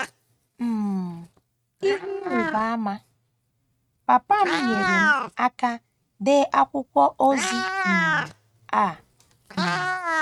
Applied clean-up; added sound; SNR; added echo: neural mask model RNNoise.